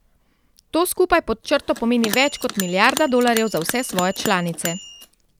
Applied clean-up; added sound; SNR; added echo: none; Bell; 10 dB; none.